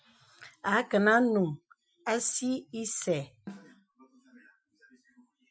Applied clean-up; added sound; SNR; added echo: classical method Wiener filter.